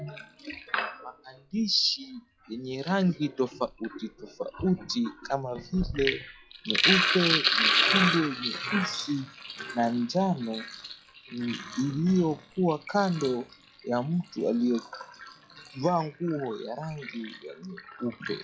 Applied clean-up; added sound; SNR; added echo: classical method log-MMSE.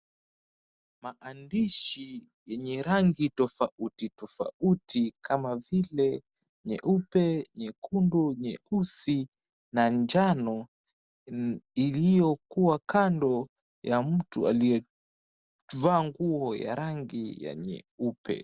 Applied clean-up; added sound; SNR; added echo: none; none; none; none.